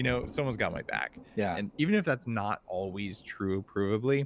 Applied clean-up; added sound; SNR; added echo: none; Thunder; 19 dB; none.